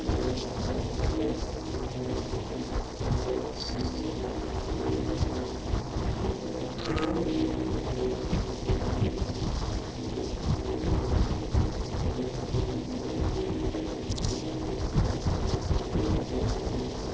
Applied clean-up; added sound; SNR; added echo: neural separator model SepFormer DNS4.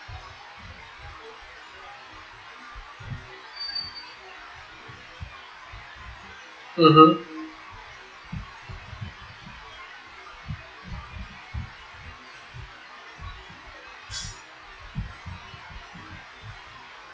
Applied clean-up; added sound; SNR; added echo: classical method log-MMSE.